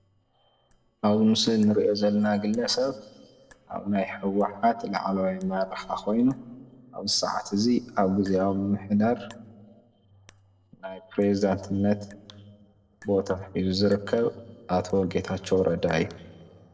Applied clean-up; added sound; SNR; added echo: neural separator model SepFormer DNS4.